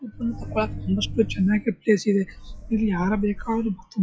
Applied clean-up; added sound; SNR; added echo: classical method log-MMSE.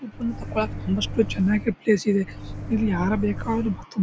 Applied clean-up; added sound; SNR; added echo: none; Microwave oven; 9 dB; none.